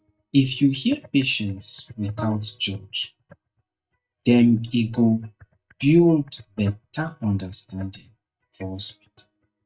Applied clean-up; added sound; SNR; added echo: neural mask model DeepFilterNet 3.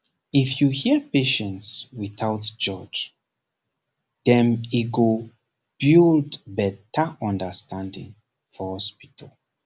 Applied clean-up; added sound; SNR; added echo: none; none; none; none.